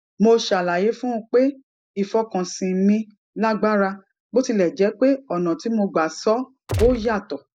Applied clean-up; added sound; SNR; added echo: neural mask model DeepFilterNet 3.